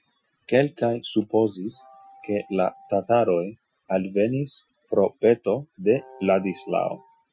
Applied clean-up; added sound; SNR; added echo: classical method Wiener filter.